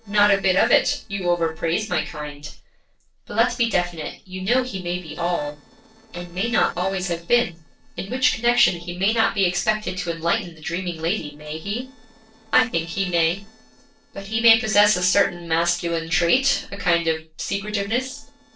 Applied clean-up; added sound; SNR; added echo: neural separator model SepFormer DNS4.